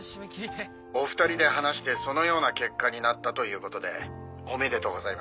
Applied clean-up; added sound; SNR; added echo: none; none; none; none.